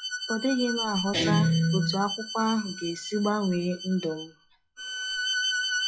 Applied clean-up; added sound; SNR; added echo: classical method log-MMSE.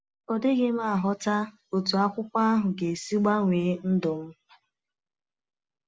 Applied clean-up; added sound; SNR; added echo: none; none; none; none.